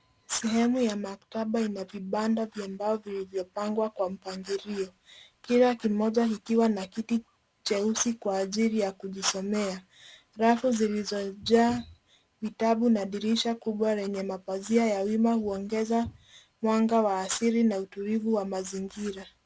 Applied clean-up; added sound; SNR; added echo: none; none; none; none.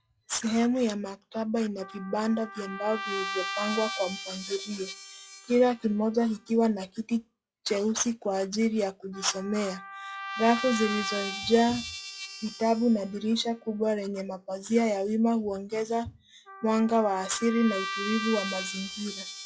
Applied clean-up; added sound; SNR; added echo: classical method log-MMSE.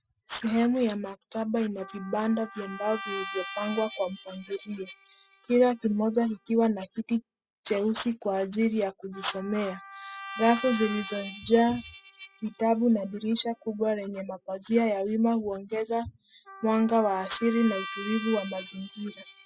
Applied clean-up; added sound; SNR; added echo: classical method spectral subtraction.